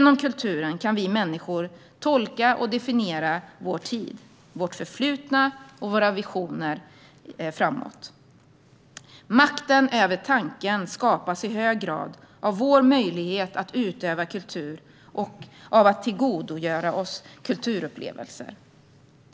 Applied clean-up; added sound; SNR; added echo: none; none; none; none.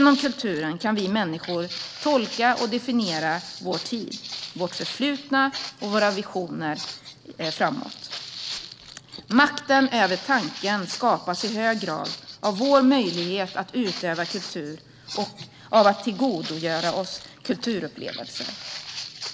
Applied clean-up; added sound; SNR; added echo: none; Walk, footsteps; 12 dB; none.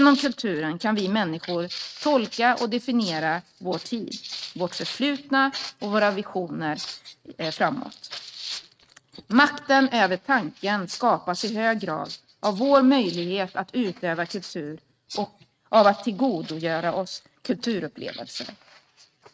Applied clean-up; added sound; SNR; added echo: neural mask model RNNoise.